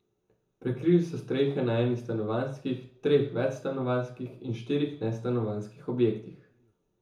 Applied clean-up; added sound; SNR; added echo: none; none; none; reverberation time 0.5 s.